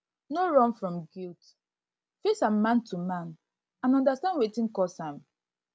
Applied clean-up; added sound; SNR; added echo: none; none; none; none.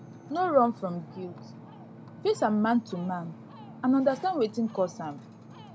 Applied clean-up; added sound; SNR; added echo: none; Ocean; 17 dB; none.